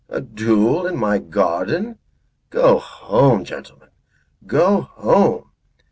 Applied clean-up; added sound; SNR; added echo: none; none; none; none.